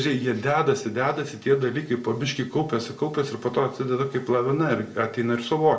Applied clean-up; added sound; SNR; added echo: none; none; none; reverberation time 0.2 s.